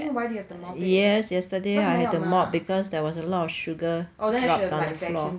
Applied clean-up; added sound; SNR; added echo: none; none; none; none.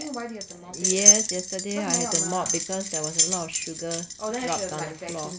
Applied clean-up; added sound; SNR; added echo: none; Keys jangling; -5 dB; none.